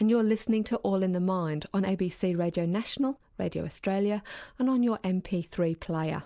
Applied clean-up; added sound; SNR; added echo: none; none; none; none.